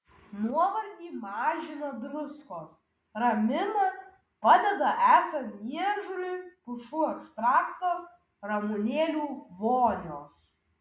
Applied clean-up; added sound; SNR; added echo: none; none; none; none.